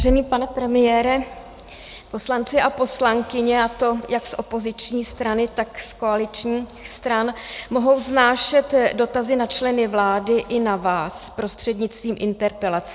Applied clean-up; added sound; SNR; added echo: none; none; none; none.